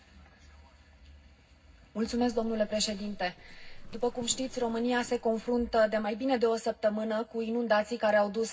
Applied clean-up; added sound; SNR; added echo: none; Livestock, farm animals, working animals; 16 dB; reverberation time 0.4 s.